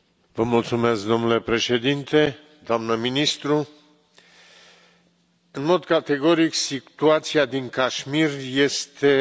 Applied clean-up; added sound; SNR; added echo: none; none; none; none.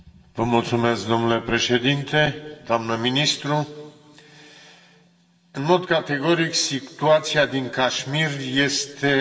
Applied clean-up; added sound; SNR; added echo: none; none; none; reverberation time 2.1 s.